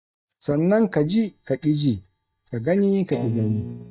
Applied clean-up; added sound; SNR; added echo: neural mask model DeepFilterNet 3.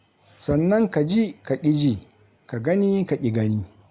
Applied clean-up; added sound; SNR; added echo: none; none; none; none.